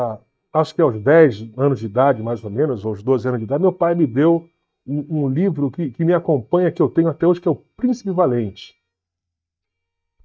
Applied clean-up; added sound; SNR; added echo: neural mask model DeepFilterNet 3.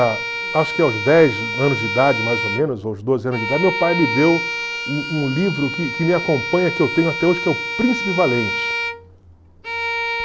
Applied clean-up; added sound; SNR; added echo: none; Bowed string instrument; 5 dB; none.